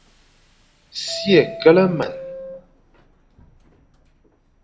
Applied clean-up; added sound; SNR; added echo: none; Subway, metro, underground; 15 dB; reverberation time 0.4 s.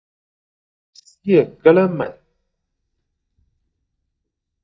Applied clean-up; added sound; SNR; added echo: neural mask model DeepFilterNet 3.